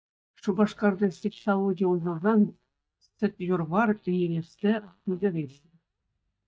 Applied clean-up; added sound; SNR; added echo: neural mask model DeepFilterNet 3.